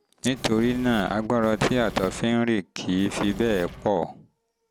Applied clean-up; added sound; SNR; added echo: none; Engine / Mechanisms; 16 dB; none.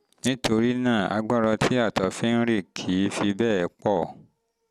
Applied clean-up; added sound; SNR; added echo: none; none; none; none.